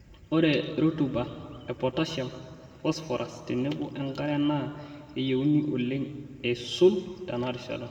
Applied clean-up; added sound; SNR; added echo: none; none; none; reverberation time 1.7 s.